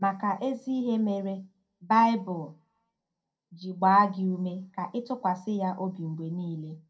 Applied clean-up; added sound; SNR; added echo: none; none; none; reverberation time 0.2 s.